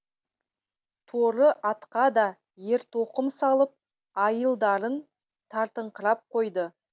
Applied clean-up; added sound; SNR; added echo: none; none; none; none.